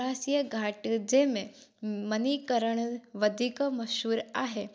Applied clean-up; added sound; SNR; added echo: none; none; none; none.